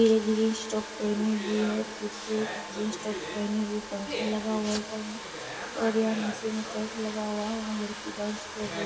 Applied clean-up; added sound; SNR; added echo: none; Domestic sounds, home sounds; 8 dB; reverberation time 1.7 s.